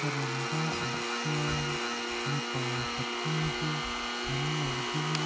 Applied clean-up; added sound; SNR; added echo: none; Domestic sounds, home sounds; -2 dB; none.